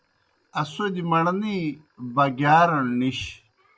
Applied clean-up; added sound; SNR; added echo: none; none; none; none.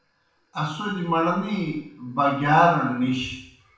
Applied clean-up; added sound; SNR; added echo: none; none; none; reverberation time 0.7 s.